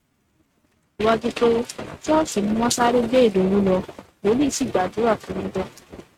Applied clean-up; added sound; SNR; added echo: neural mask model RNNoise.